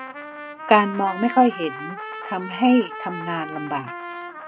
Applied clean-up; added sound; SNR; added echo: none; Trumpet; 11 dB; none.